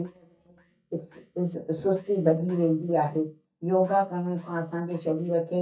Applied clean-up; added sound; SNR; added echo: neural mask model DeepFilterNet 3.